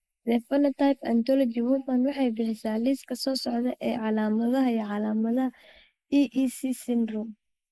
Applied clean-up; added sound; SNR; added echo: neural mask model Resemble Enhance denoiser.